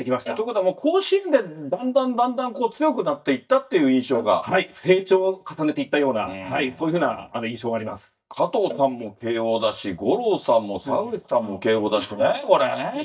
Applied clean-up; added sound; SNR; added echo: neural mask model DeepFilterNet 3.